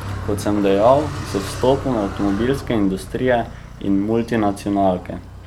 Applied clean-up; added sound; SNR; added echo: none; Car; 11 dB; none.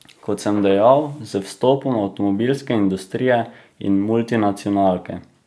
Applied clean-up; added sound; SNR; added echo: none; none; none; none.